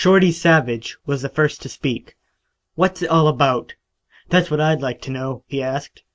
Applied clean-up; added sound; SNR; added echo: none; none; none; none.